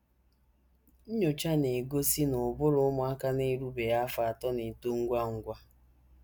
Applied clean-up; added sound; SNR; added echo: none; none; none; none.